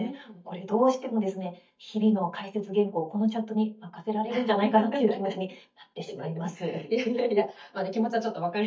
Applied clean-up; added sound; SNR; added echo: neural mask model DeepFilterNet 3.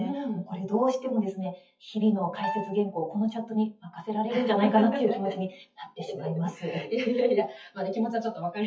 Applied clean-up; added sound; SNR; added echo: classical method WPE with log-MMSE.